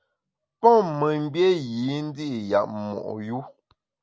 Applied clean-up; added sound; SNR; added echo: none; none; none; none.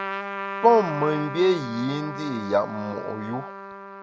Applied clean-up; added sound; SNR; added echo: none; Trumpet; 9 dB; none.